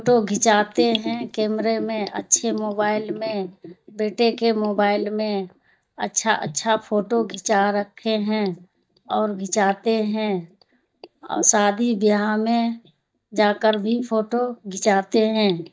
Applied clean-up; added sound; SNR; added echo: neural mask model DeepFilterNet 3.